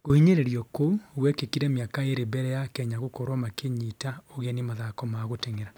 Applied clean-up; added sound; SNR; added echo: none; none; none; none.